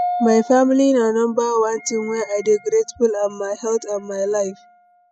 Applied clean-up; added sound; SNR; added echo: classical method spectral subtraction.